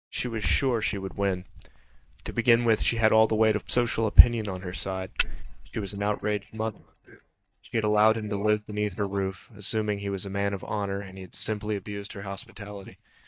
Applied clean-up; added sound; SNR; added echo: neural mask model DeepFilterNet 3.